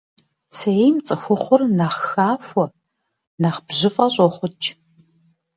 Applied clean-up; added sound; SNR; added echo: none; none; none; none.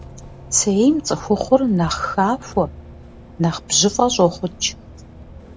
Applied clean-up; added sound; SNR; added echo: none; Bus; 18 dB; none.